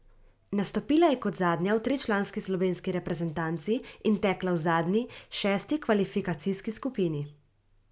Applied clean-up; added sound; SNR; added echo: none; none; none; none.